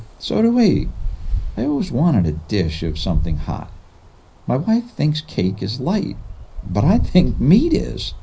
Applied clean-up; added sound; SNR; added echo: none; Wind; 7 dB; reverberation time 0.4 s.